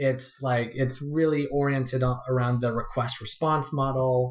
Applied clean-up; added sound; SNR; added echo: classical method Wiener filter.